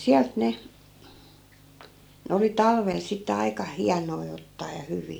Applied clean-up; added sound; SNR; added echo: none; none; none; none.